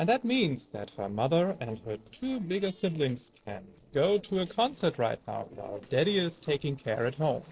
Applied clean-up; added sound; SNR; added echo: neural separator model SepFormer DNS4.